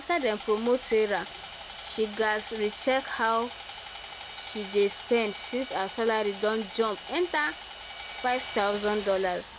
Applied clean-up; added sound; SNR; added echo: none; Sawing; 12 dB; none.